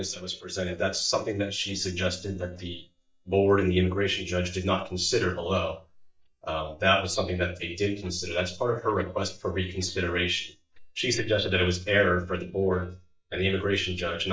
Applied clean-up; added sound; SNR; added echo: neural mask model DeepFilterNet 3.